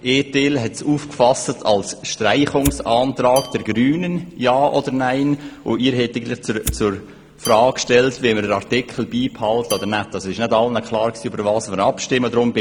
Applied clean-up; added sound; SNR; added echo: none; Dishes, pots, and pans / Glass / Bell + Fire; 16 dB; none.